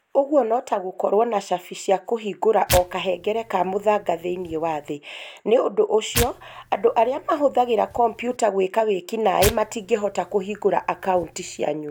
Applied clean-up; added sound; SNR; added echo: none; Tearing; 11 dB; none.